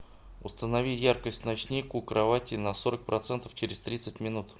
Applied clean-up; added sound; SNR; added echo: none; none; none; none.